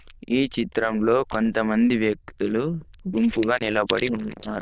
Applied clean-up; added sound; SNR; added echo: neural diffusion model UNIVERSE++.